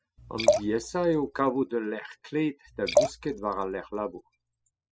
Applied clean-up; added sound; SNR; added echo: classical method spectral subtraction.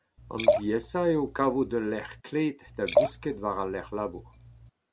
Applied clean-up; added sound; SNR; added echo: none; Liquid; 1 dB; none.